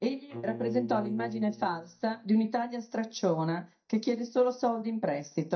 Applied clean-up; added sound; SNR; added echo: neural mask model DeepFilterNet 3.